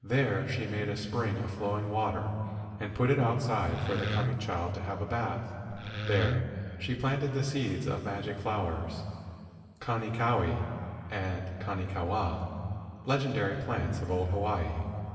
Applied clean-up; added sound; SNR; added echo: none; Wood; 2 dB; reverberation time 2.6 s.